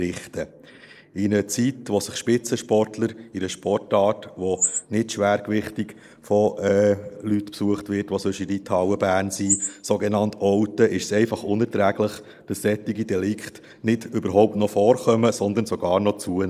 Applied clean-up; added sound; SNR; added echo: neural mask model Resemble Enhance denoiser.